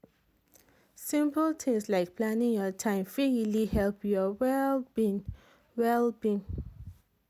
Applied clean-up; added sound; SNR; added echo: none; none; none; none.